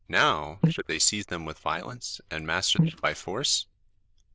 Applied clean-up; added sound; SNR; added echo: neural diffusion model UNIVERSE++.